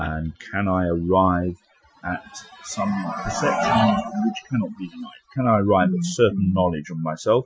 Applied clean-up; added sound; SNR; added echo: classical method Wiener filter.